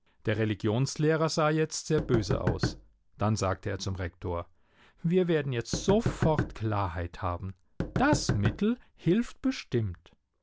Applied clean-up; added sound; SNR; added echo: none; Knock; 4 dB; none.